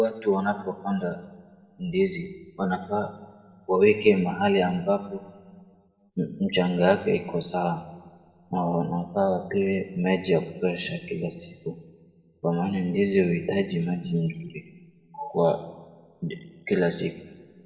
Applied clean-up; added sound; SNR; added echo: none; none; none; reverberation time 1.1 s.